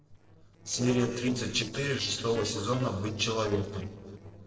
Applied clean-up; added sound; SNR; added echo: neural separator model SepFormer DNS4.